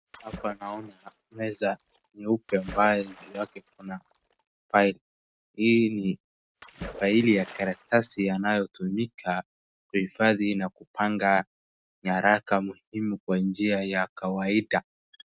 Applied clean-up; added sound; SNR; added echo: neural mask model RNNoise.